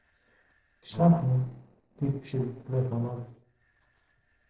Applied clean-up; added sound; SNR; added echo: neural separator model SepFormer DNS4.